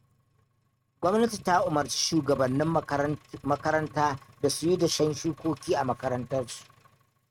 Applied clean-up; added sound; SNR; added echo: neural mask model RNNoise.